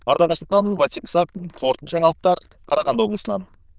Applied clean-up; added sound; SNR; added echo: neural diffusion model UNIVERSE++.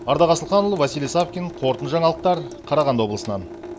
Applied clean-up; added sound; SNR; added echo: none; Drip / Sink (filling or washing) / Water tap, faucet; 15 dB; none.